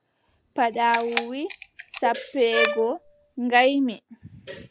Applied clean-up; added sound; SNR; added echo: none; Bowed string instrument + Camera; 6 dB; none.